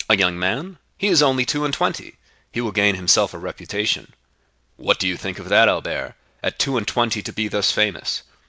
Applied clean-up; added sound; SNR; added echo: none; none; none; none.